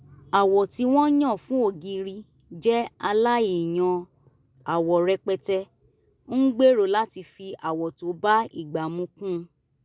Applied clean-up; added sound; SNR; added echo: none; none; none; none.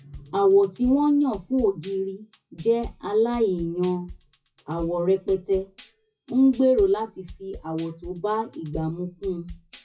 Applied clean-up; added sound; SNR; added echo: classical method WPE with log-MMSE.